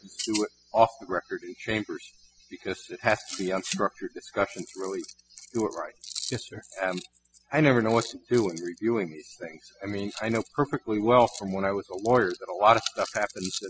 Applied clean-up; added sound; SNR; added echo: classical method spectral subtraction.